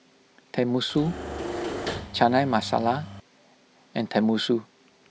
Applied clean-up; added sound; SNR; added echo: none; Engine / Mechanisms; 8 dB; none.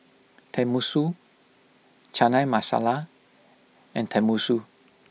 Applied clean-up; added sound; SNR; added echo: none; none; none; none.